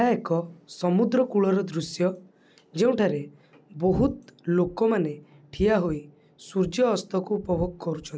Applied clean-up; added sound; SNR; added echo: none; none; none; none.